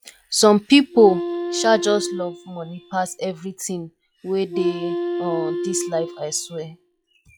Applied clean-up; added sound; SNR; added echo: classical method log-MMSE.